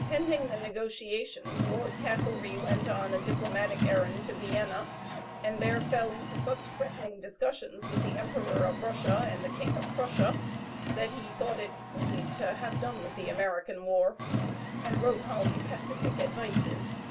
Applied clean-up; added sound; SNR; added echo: none; Car; 1 dB; reverberation time 0.2 s.